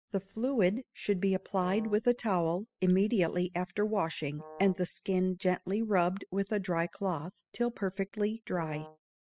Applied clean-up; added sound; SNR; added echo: classical method spectral subtraction.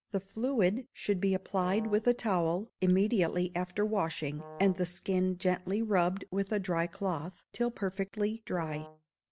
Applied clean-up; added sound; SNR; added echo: none; Brass instrument; 17 dB; none.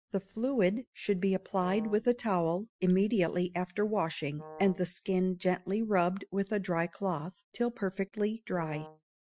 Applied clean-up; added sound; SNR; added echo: classical method Wiener filter.